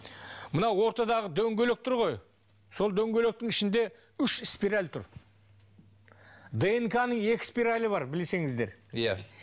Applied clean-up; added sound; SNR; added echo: none; none; none; none.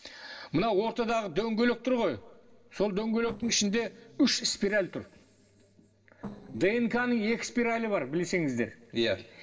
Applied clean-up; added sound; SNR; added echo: neural separator model SepFormer DNS4.